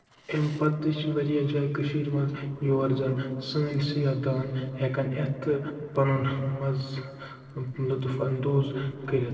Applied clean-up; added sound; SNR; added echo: neural separator model SepFormer DNS4.